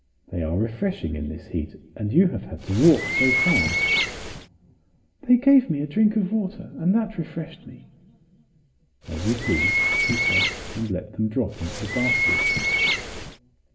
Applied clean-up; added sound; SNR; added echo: none; Bird; -1 dB; reverberation time 1.7 s.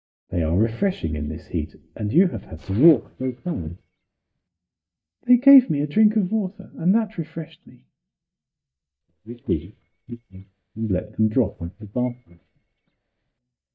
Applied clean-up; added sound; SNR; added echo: neural mask model DeepFilterNet 3.